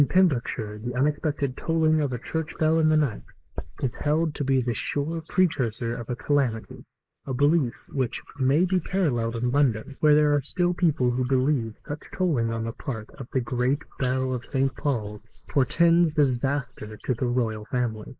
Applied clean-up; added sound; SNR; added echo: neural mask model Resemble Enhance denoiser.